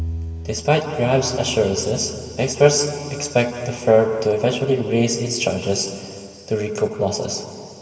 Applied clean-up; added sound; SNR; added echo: none; Bowed string instrument; 16 dB; reverberation time 2.5 s.